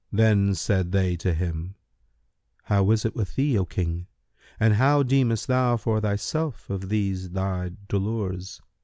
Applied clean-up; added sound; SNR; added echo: none; none; none; none.